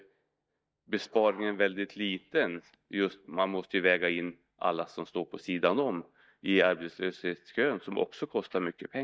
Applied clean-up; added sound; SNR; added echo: neural mask model DeepFilterNet 3.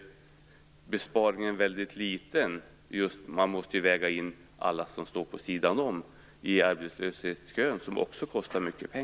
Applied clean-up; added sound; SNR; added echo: none; none; none; none.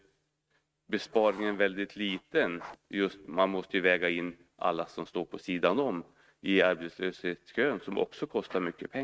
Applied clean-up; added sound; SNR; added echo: neural mask model RNNoise.